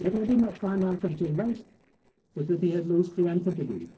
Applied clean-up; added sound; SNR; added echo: neural separator model SepFormer DNS4.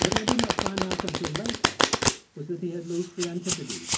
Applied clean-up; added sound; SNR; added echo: none; Domestic sounds, home sounds; -5 dB; reverberation time 0.3 s.